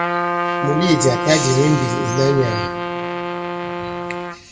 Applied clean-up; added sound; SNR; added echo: none; Trumpet; 3 dB; reverberation time 1.4 s.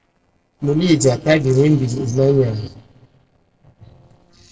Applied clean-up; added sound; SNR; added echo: neural separator model SepFormer DNS4.